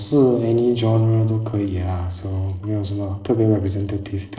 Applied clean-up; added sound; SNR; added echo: neural separator model SepFormer DNS4.